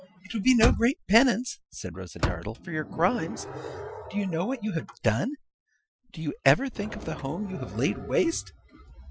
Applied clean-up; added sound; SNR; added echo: classical method Wiener filter.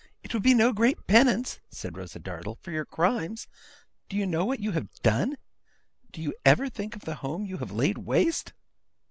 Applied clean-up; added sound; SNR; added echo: none; none; none; none.